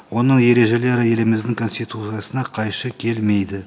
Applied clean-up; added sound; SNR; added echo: none; none; none; none.